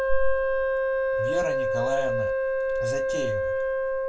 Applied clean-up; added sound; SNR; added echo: none; Wind instrument, woodwind instrument; -4 dB; reverberation time 0.2 s.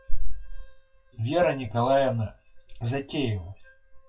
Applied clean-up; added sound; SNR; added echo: classical method WPE with log-MMSE.